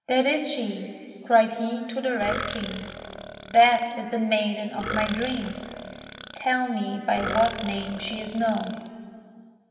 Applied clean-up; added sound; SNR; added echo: none; Burping, eructation; 10 dB; reverberation time 2.3 s.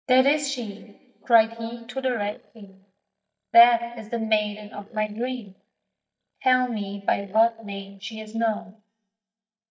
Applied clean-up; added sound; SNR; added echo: neural mask model DeepFilterNet 3.